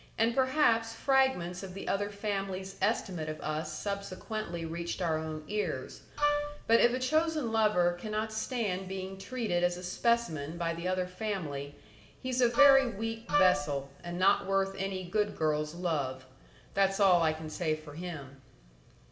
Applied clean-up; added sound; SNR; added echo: none; Wind instrument, woodwind instrument; 1 dB; reverberation time 1.7 s.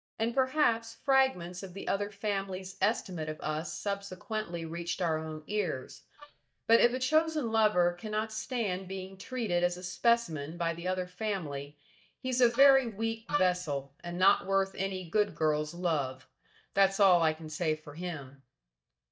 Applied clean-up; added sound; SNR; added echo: neural mask model DeepFilterNet 3.